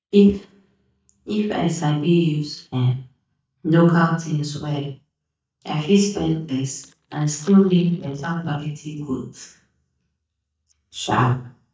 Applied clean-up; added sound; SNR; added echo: neural mask model DeepFilterNet 3.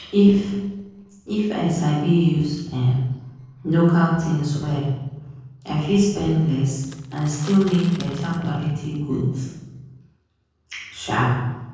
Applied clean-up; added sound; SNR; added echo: neural separator model SepFormer DNS4.